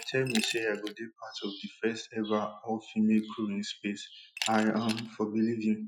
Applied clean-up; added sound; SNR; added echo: classical method Wiener filter.